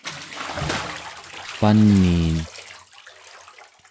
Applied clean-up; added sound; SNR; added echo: none; Bathtub (filling or washing) / Splash, splatter; 11 dB; none.